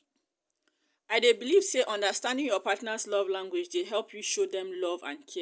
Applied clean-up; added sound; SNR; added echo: none; none; none; none.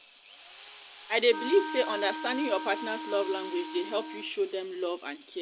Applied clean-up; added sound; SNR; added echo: none; Drill + Wind instrument, woodwind instrument; 9 dB; none.